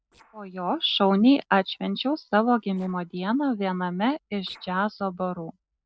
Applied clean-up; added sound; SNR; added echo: neural separator model SepFormer DNS4.